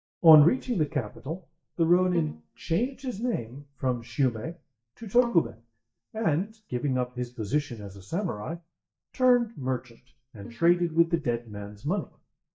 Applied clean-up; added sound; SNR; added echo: neural mask model DeepFilterNet 3.